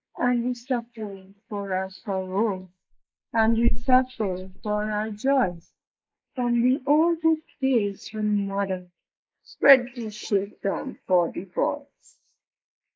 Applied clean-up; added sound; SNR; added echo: neural mask model Resemble Enhance denoiser.